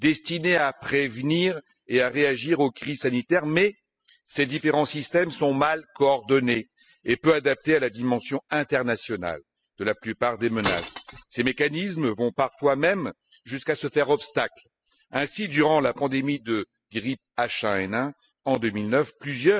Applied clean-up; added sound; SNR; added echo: classical method spectral subtraction.